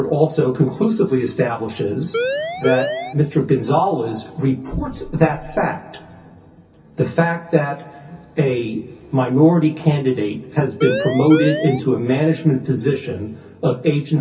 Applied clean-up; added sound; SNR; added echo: none; Siren; 3 dB; reverberation time 0.3 s.